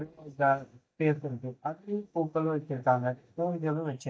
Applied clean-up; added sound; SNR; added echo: neural mask model DeepFilterNet 3.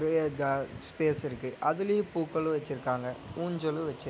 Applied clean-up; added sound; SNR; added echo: none; none; none; none.